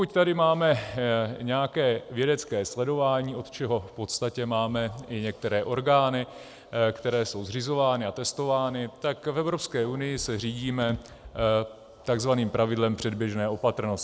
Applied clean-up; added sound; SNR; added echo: none; none; none; none.